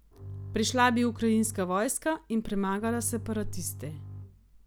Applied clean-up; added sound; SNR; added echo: none; Bowed string instrument; 12 dB; none.